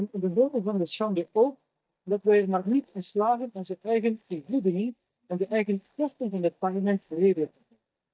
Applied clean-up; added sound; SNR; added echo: neural mask model DeepFilterNet 3.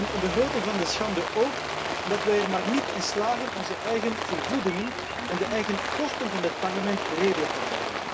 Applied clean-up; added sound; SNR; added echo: none; Rain; 2 dB; reverberation time 0.3 s.